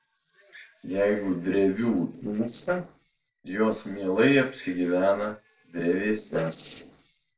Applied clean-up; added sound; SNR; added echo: neural separator model SepFormer DNS4.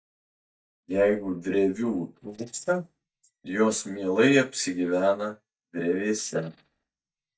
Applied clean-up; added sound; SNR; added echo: neural mask model DeepFilterNet 3.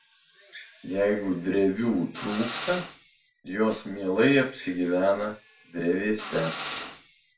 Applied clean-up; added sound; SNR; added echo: none; Drill; 11 dB; reverberation time 0.2 s.